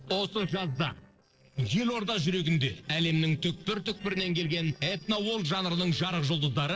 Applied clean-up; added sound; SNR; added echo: neural separator model SepFormer DNS4.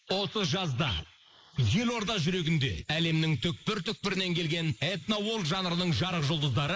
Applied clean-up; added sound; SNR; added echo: neural mask model Resemble Enhance denoiser.